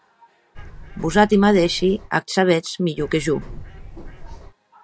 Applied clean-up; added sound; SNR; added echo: none; Bird; 14 dB; none.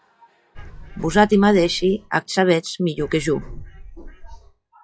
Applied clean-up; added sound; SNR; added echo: classical method log-MMSE.